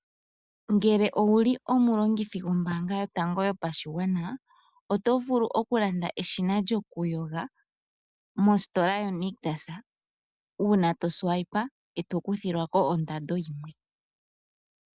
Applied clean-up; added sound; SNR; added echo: none; none; none; none.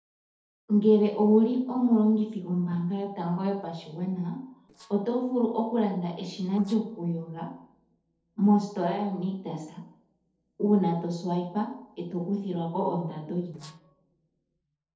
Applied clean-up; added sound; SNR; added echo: neural separator model SepFormer DNS4.